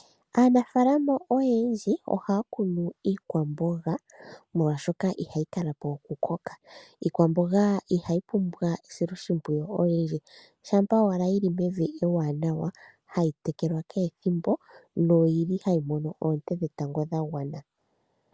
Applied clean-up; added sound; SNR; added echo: none; none; none; none.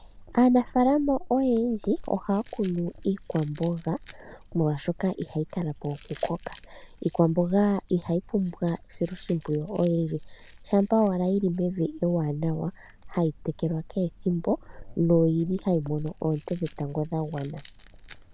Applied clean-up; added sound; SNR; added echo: none; Chewing, mastication; 17 dB; none.